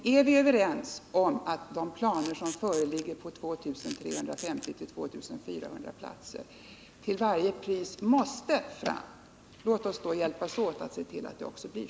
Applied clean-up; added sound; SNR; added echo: none; Camera; 14 dB; none.